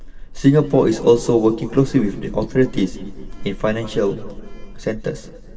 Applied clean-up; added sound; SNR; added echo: none; Sliding door; 12 dB; reverberation time 1.9 s.